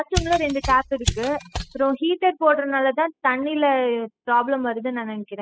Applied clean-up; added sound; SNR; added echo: classical method spectral subtraction.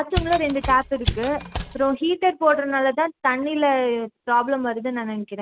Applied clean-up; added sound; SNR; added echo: none; Mechanisms; 6 dB; none.